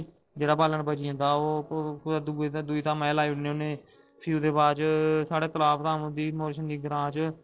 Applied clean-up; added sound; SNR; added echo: neural separator model SepFormer DNS4.